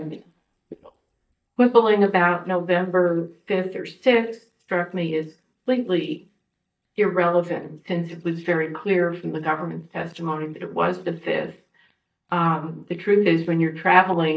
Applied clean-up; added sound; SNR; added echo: neural mask model DeepFilterNet 3.